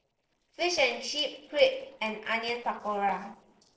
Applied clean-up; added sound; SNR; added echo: neural separator model SepFormer DNS4.